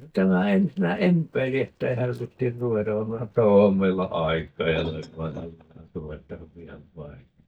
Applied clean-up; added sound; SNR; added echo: neural mask model DeepFilterNet 3.